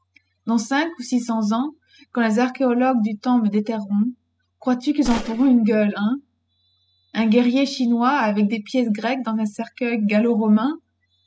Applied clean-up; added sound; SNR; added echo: classical method spectral subtraction.